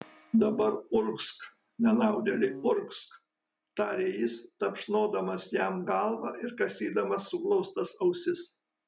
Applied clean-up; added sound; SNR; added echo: none; Piano; 10 dB; none.